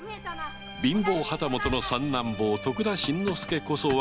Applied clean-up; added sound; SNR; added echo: none; Bass drum + Boiling; 14 dB; none.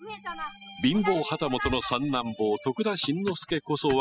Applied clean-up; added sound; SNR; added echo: classical method spectral subtraction.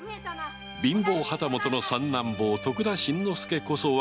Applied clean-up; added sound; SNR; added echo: none; none; none; none.